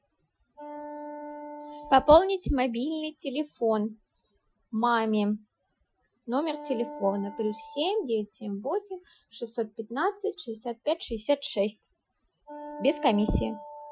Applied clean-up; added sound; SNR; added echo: classical method Wiener filter.